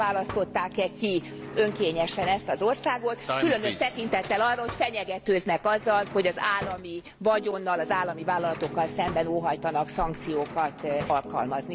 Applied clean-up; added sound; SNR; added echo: none; Drawer open or close + Piano; 13 dB; none.